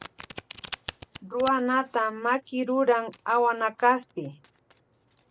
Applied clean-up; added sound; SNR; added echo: none; Domestic sounds, home sounds; 19 dB; none.